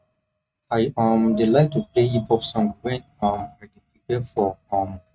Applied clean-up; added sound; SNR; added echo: neural mask model RNNoise.